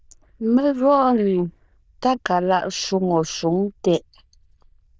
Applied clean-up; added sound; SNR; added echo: neural diffusion model UNIVERSE++.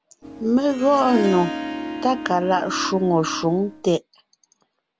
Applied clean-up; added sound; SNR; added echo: none; Harp; 8 dB; none.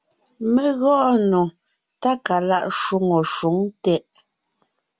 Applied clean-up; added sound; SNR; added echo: none; none; none; none.